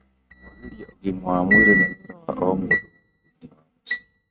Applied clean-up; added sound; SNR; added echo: neural mask model RNNoise.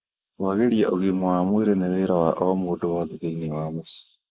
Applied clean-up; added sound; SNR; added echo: neural mask model Resemble Enhance denoiser.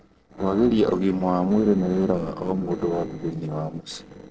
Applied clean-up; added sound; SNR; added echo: neural separator model SepFormer DNS4.